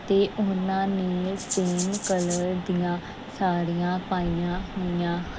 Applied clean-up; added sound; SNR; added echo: none; Rattle (instrument); 8 dB; none.